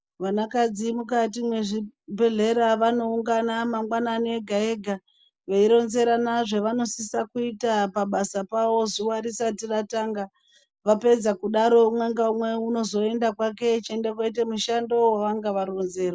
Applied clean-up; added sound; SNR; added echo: none; none; none; none.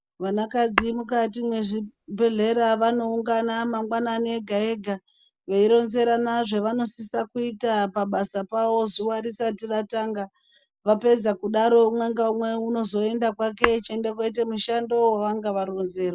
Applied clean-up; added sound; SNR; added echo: none; Tap / Hammer; 10 dB; none.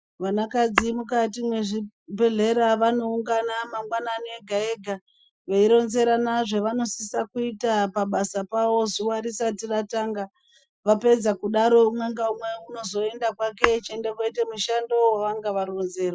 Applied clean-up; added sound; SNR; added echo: classical method Wiener filter.